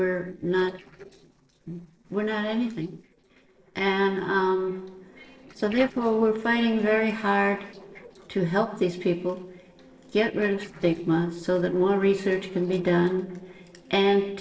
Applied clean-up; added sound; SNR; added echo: neural separator model SepFormer DNS4.